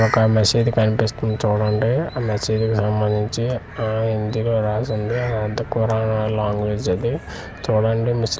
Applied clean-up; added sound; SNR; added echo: none; none; none; none.